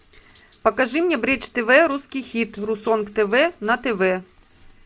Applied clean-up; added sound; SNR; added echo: none; none; none; none.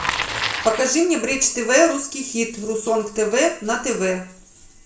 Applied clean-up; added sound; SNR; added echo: none; Bicycle; 11 dB; reverberation time 0.4 s.